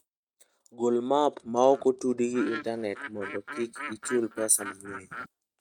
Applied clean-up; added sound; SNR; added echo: neural mask model RNNoise.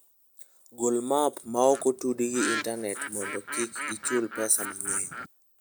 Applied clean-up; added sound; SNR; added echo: none; Bird; 8 dB; none.